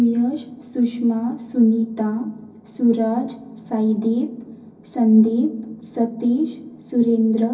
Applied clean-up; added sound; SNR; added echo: none; none; none; reverberation time 0.3 s.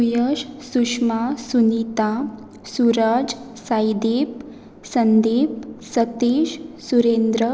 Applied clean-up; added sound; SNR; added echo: none; none; none; none.